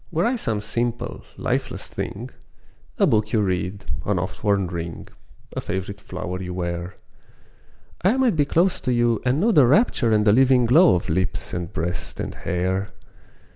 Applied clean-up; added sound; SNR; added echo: none; none; none; none.